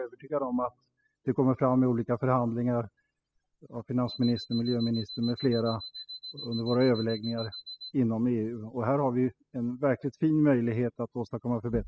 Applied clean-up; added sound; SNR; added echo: classical method spectral subtraction.